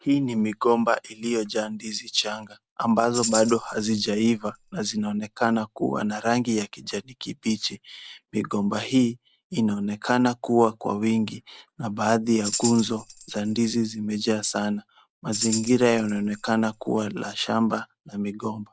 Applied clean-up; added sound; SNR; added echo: none; Tambourine; 11 dB; none.